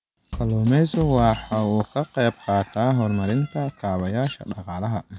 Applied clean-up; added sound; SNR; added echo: none; Bass drum / Drum kit; 14 dB; none.